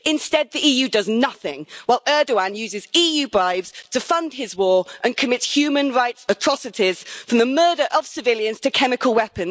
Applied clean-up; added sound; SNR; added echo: none; none; none; none.